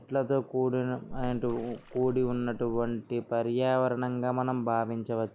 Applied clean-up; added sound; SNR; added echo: none; Splash, splatter; 10 dB; none.